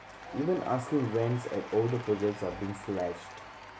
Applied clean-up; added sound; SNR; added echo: none; Applause / Crowd / Cheering; 13 dB; none.